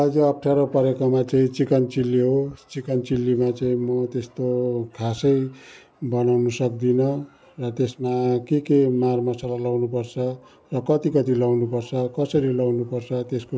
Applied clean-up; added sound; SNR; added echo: none; none; none; none.